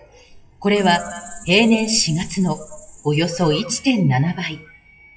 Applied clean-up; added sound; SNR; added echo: classical method WPE with log-MMSE.